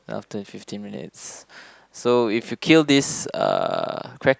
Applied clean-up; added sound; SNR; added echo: none; none; none; none.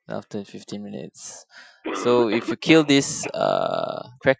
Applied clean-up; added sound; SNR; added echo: classical method Wiener filter.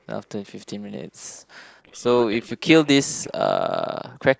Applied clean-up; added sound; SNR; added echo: neural separator model SepFormer DNS4.